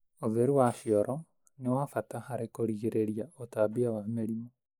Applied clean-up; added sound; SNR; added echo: neural mask model Resemble Enhance denoiser.